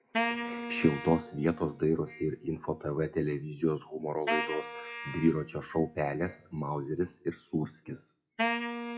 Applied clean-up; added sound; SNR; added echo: classical method WPE with log-MMSE.